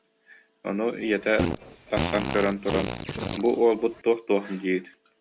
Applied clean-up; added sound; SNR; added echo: none; Fart; 5 dB; none.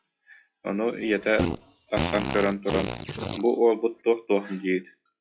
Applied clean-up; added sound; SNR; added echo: classical method log-MMSE.